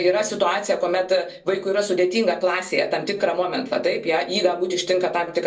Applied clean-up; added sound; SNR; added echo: none; none; none; reverberation time 0.2 s.